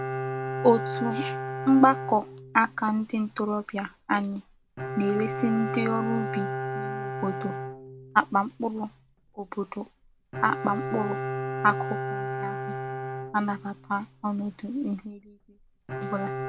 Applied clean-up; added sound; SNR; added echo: none; Bowed string instrument; 6 dB; none.